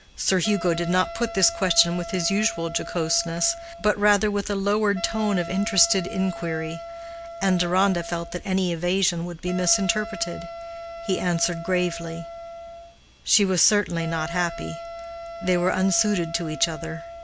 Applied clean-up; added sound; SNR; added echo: none; Wind instrument, woodwind instrument; 12 dB; none.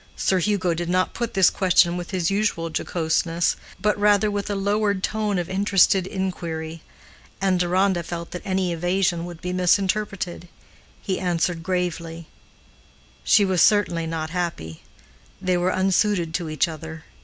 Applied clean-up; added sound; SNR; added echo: none; none; none; none.